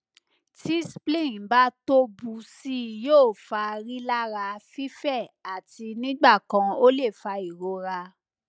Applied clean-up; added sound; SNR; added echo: none; none; none; none.